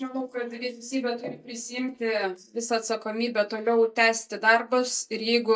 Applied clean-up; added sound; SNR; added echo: neural mask model DeepFilterNet 3.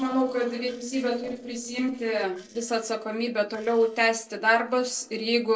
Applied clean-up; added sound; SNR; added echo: neural separator model SepFormer DNS4.